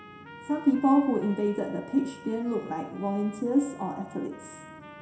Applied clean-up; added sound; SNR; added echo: none; Trumpet; 20 dB; reverberation time 0.7 s.